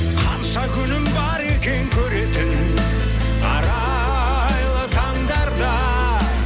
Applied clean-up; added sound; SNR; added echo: none; none; none; none.